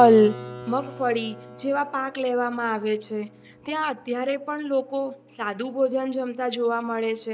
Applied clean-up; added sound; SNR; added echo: none; Keyboard (musical); 19 dB; none.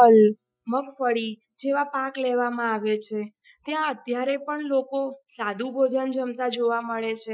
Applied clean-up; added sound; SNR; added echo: classical method Wiener filter.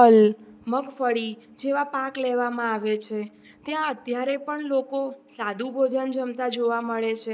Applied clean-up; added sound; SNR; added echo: none; none; none; none.